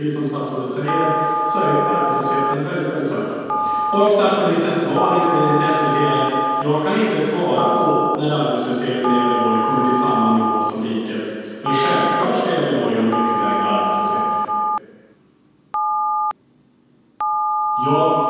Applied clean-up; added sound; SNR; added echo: none; Telephone; 2 dB; reverberation time 2.1 s.